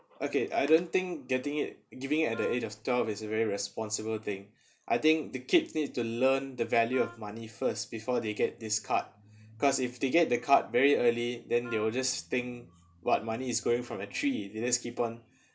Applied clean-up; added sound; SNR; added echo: none; Wind instrument, woodwind instrument; 18 dB; none.